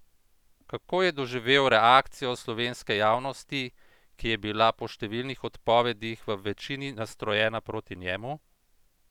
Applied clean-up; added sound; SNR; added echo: none; none; none; none.